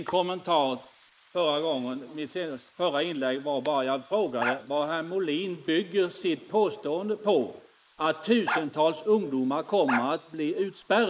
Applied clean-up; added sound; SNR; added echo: neural mask model Resemble Enhance denoiser.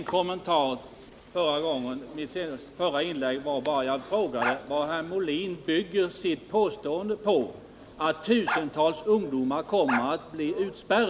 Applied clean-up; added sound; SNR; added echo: none; Bark; 7 dB; none.